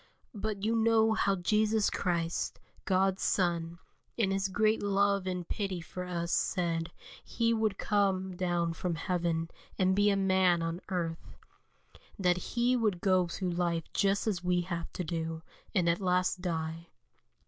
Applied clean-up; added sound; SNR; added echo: none; none; none; none.